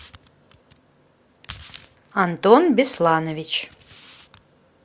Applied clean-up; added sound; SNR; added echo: none; none; none; none.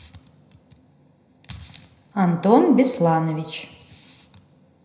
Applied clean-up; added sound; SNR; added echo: none; none; none; reverberation time 0.7 s.